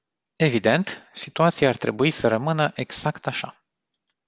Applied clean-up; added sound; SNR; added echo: none; none; none; none.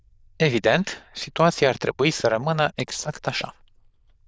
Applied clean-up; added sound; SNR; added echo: neural diffusion model UNIVERSE++.